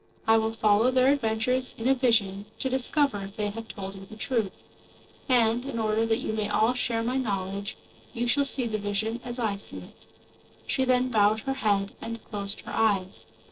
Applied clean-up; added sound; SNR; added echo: neural separator model SepFormer DNS4.